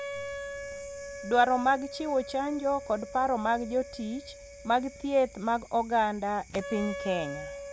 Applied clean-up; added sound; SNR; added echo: none; Wind instrument, woodwind instrument; 12 dB; none.